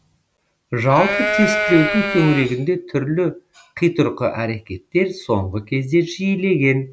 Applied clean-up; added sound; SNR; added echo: none; Livestock, farm animals, working animals; 2 dB; none.